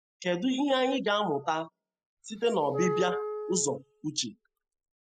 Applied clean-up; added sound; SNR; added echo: classical method spectral subtraction.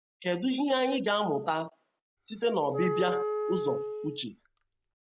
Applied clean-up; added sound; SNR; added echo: none; Wind instrument, woodwind instrument; 3 dB; none.